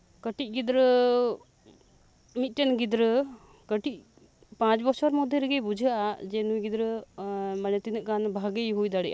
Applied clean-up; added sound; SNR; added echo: none; none; none; none.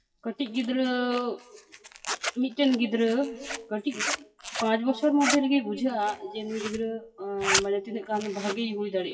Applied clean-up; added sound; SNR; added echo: classical method WPE with log-MMSE.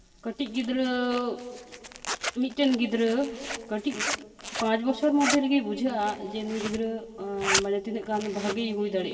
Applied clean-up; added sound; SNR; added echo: none; Zipper (clothing); 8 dB; reverberation time 2.4 s.